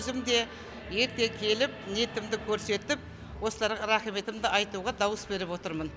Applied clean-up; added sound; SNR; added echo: none; none; none; none.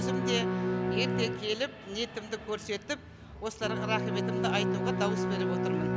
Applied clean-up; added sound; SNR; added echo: none; Bowed string instrument; -3 dB; none.